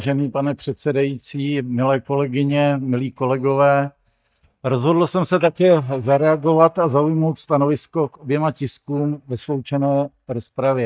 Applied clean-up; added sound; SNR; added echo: neural mask model DeepFilterNet 3.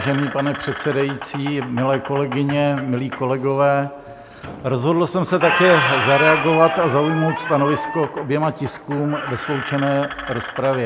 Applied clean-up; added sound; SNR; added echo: none; Squeak; 7 dB; none.